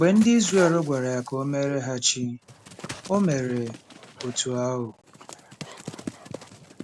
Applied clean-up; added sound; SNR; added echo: none; Dog; 16 dB; none.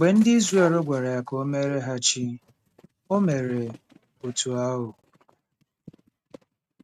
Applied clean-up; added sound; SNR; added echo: neural mask model RNNoise.